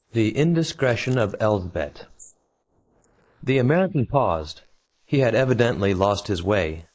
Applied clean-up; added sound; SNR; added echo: neural mask model Resemble Enhance denoiser.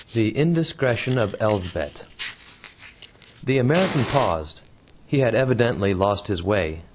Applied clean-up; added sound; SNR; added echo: none; Fire; 14 dB; none.